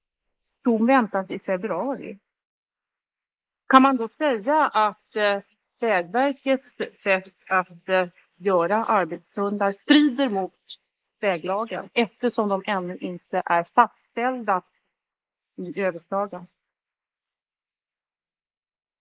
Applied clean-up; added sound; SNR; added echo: neural mask model Resemble Enhance denoiser.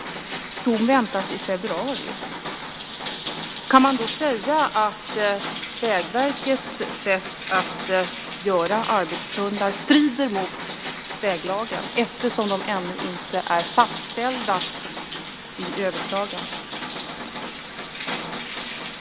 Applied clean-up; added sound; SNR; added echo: none; Rain; 8 dB; none.